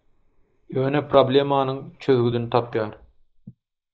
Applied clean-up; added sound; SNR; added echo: neural mask model Resemble Enhance denoiser.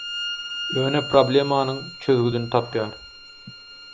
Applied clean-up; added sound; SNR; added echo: none; Bowed string instrument; 11 dB; none.